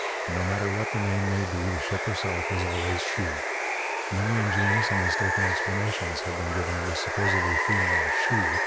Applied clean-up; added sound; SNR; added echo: none; Water; -2 dB; none.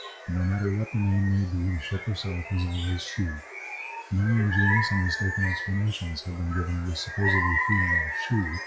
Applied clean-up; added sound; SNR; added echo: classical method log-MMSE.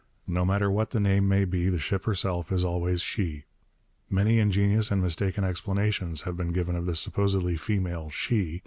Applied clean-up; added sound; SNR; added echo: none; none; none; none.